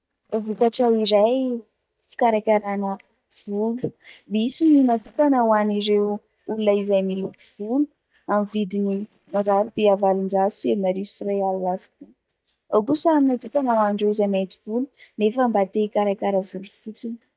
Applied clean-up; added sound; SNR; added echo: neural mask model DeepFilterNet 3.